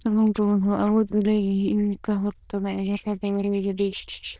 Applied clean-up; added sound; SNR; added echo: neural diffusion model UNIVERSE++.